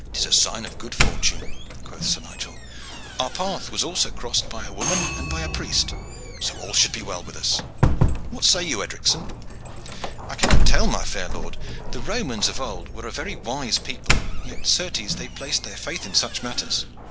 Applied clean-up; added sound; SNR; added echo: none; Doorbell; -4 dB; none.